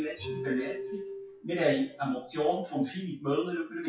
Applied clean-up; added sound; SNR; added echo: classical method WPE with log-MMSE.